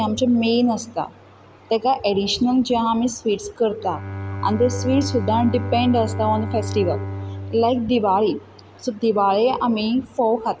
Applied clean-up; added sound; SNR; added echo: none; Bowed string instrument; 10 dB; none.